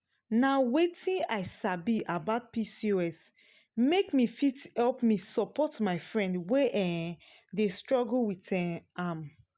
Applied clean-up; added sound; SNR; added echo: none; none; none; none.